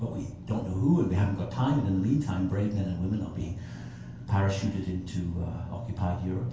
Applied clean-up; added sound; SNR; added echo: none; none; none; reverberation time 0.3 s.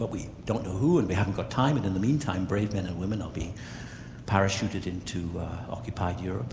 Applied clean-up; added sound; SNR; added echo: none; none; none; none.